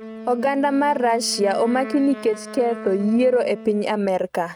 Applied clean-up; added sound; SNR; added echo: neural mask model RNNoise.